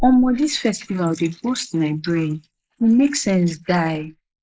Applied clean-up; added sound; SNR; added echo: neural mask model Resemble Enhance denoiser.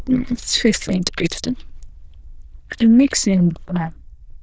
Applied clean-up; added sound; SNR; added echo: neural diffusion model UNIVERSE++.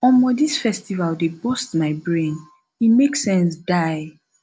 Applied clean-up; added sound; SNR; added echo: none; none; none; none.